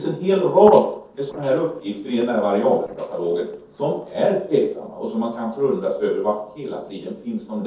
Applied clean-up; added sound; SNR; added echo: neural separator model SepFormer DNS4.